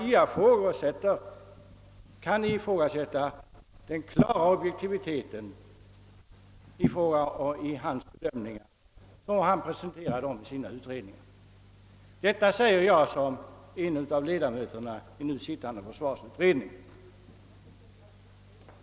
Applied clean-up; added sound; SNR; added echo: none; none; none; none.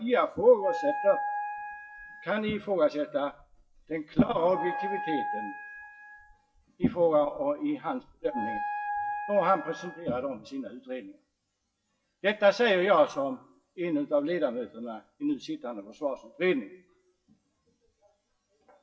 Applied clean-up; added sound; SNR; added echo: classical method WPE with log-MMSE.